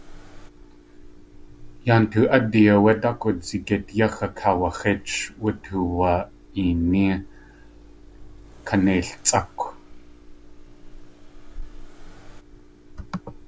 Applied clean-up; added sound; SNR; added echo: none; Accelerating, revving, vroom; 18 dB; none.